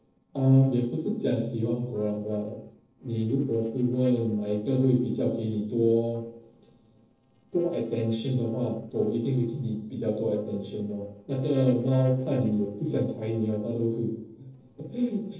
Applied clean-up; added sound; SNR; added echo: neural separator model SepFormer DNS4.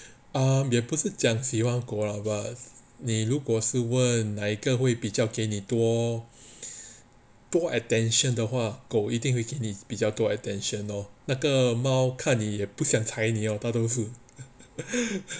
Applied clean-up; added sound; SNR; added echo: none; none; none; none.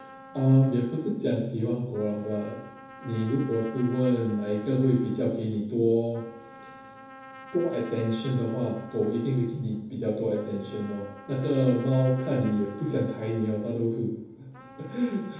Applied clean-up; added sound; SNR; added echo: none; Trumpet; 20 dB; reverberation time 0.9 s.